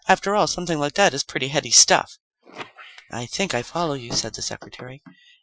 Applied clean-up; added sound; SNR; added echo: classical method Wiener filter.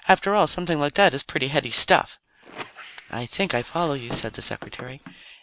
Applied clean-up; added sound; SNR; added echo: none; Squeak; 18 dB; none.